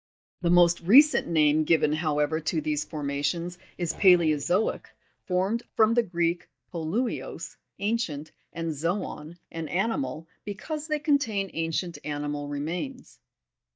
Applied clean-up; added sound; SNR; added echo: neural mask model DeepFilterNet 3.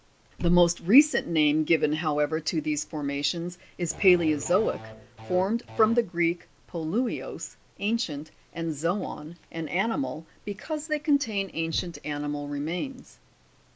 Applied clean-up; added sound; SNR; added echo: none; Electric guitar / Bass guitar; 14 dB; none.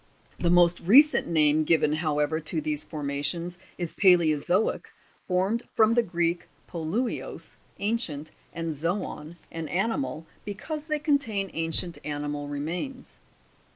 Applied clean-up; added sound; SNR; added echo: neural mask model Resemble Enhance denoiser.